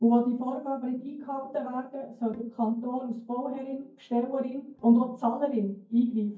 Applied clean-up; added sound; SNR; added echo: neural mask model DeepFilterNet 3.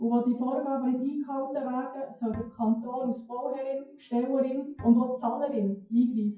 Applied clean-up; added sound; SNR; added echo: classical method WPE with log-MMSE.